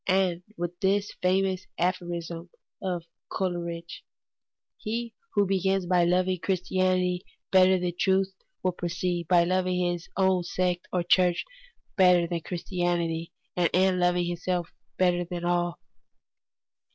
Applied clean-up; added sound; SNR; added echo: none; none; none; none.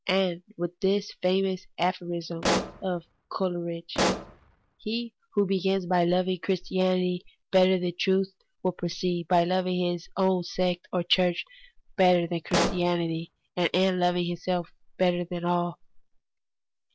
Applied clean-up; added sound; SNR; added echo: none; Explosion; 4 dB; none.